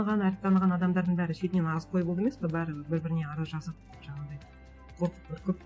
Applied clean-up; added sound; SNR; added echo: none; none; none; none.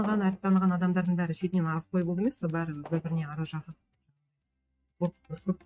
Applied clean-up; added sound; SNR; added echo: neural mask model RNNoise.